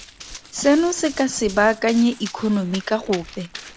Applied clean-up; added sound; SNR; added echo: none; Run; 17 dB; none.